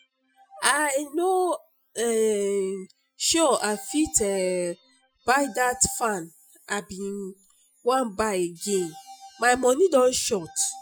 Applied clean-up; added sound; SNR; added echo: classical method Wiener filter.